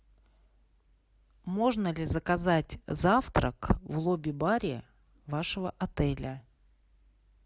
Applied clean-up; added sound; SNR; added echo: none; none; none; none.